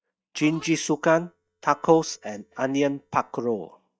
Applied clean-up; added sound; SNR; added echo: neural mask model DeepFilterNet 3.